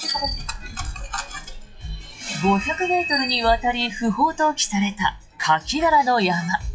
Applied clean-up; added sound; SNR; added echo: classical method WPE with log-MMSE.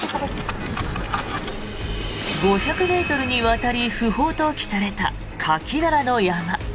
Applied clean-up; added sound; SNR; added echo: none; none; none; none.